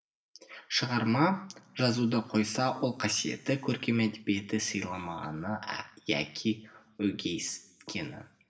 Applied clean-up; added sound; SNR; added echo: none; none; none; reverberation time 0.9 s.